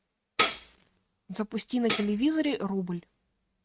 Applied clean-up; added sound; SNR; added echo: neural mask model RNNoise.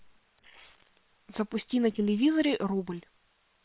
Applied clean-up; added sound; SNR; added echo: neural separator model SepFormer WHAM!.